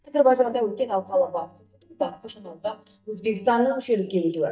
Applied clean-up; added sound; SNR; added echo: neural mask model DeepFilterNet 3.